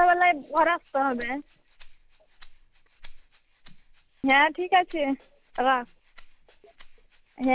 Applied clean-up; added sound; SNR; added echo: none; Rattle (instrument); 19 dB; none.